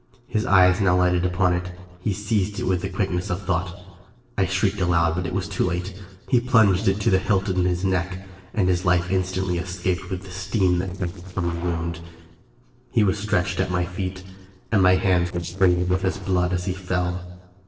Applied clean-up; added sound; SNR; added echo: neural separator model SepFormer DNS4.